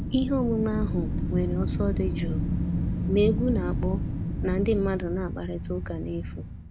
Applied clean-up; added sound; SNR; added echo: none; Wind; 0 dB; none.